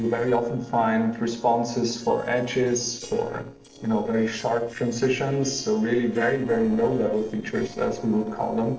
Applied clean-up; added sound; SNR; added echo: neural separator model SepFormer DNS4.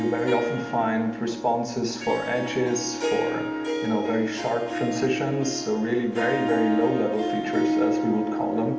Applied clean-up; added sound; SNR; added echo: none; Harp; 2 dB; reverberation time 0.8 s.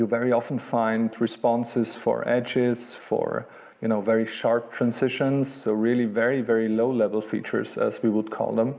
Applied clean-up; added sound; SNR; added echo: none; none; none; none.